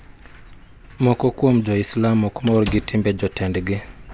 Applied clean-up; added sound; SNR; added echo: none; Squeak / Slam; 16 dB; none.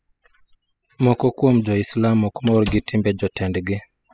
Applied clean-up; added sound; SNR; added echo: classical method spectral subtraction.